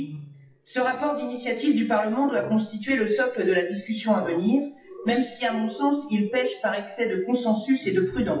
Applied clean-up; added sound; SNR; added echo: classical method WPE with log-MMSE.